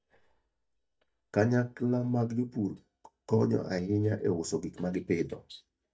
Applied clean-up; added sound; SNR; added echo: neural mask model DeepFilterNet 3.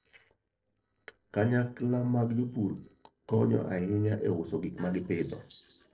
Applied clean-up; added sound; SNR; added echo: neural separator model SepFormer DNS4.